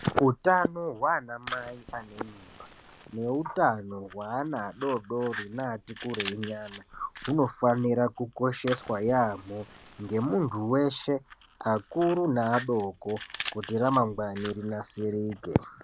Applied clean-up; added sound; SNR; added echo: none; Fire; 16 dB; none.